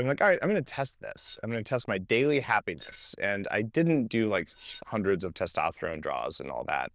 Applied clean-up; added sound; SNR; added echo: neural diffusion model UNIVERSE++.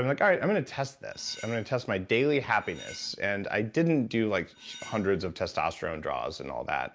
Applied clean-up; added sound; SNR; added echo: none; Cutlery, silverware; 20 dB; none.